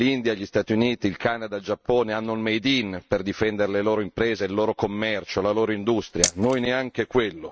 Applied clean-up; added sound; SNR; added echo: neural mask model RNNoise.